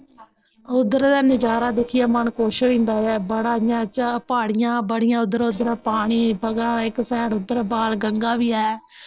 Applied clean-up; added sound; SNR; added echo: neural separator model SepFormer DNS4.